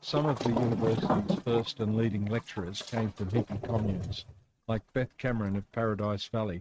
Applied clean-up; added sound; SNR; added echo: neural mask model RNNoise.